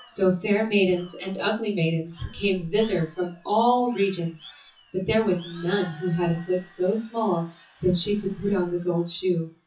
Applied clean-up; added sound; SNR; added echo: classical method WPE with log-MMSE.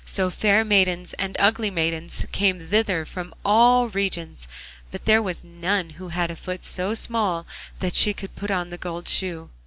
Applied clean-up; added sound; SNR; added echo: none; none; none; none.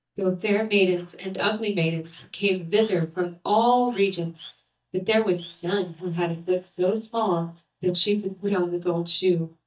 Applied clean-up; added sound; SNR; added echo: neural mask model DeepFilterNet 3.